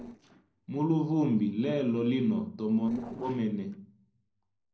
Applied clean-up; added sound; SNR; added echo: neural separator model SepFormer DNS4.